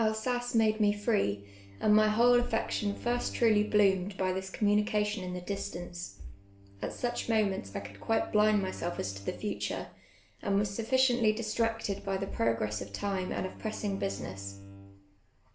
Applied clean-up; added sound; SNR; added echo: none; Bowed string instrument; 19 dB; reverberation time 0.4 s.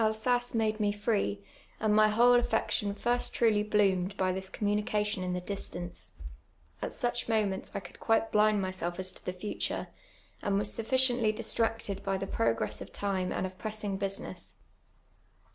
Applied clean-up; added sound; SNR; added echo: none; none; none; none.